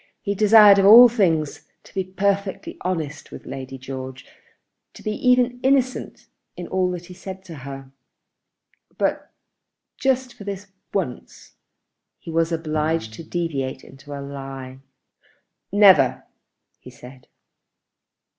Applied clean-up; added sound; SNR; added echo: none; Bowed string instrument; 17 dB; none.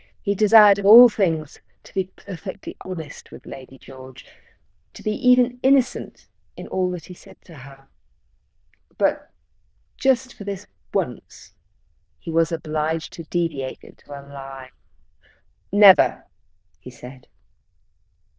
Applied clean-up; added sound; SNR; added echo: neural diffusion model UNIVERSE++.